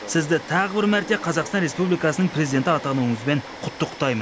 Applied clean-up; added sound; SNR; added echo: none; Domestic sounds, home sounds; 15 dB; none.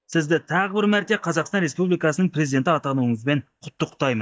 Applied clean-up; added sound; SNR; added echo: neural mask model DeepFilterNet 3.